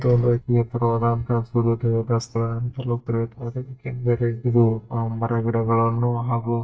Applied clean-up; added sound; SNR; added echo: neural mask model DeepFilterNet 3.